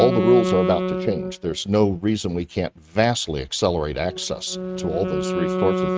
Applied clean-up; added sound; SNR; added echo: neural mask model RNNoise.